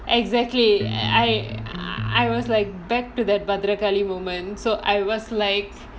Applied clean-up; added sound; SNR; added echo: none; Electric guitar; 7 dB; none.